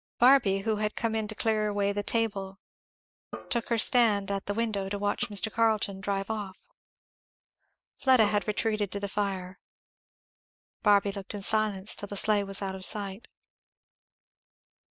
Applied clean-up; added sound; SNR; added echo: neural mask model DeepFilterNet 3.